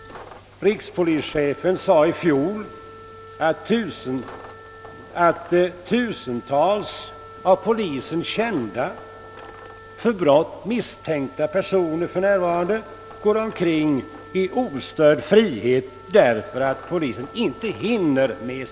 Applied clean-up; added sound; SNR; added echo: none; Coin (dropping) + Wind instrument, woodwind instrument; 20 dB; none.